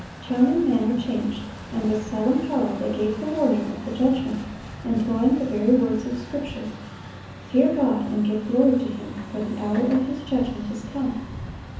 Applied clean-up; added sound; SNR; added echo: none; Truck; 14 dB; reverberation time 0.7 s.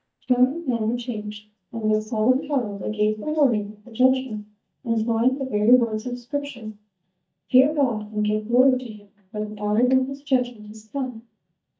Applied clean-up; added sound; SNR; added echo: neural mask model DeepFilterNet 3.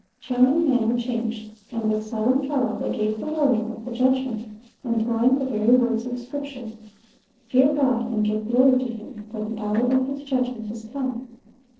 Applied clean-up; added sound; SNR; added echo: neural separator model SepFormer DNS4.